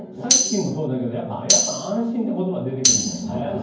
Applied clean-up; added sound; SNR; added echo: none; Tambourine; -5 dB; reverberation time 0.9 s.